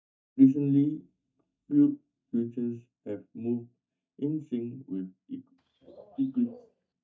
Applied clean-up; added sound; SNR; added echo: neural mask model DeepFilterNet 3.